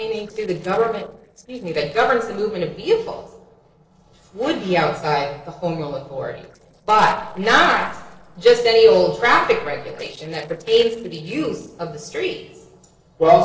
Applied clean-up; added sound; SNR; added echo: neural separator model SepFormer DNS4.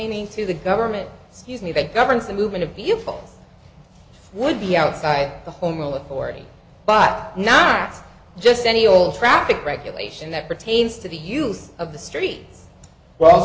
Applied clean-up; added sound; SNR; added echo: none; none; none; none.